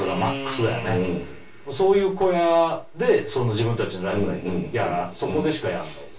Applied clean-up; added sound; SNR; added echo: none; none; none; reverberation time 0.2 s.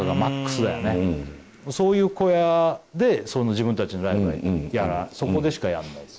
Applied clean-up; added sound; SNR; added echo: none; none; none; none.